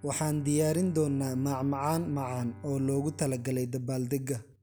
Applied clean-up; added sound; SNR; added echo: none; Bowed string instrument; 18 dB; none.